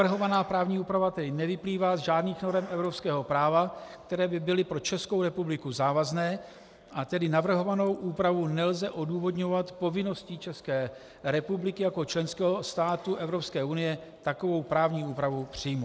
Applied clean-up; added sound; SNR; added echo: none; none; none; none.